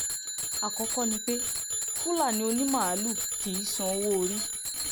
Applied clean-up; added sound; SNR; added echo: none; Bicycle bell; 0 dB; none.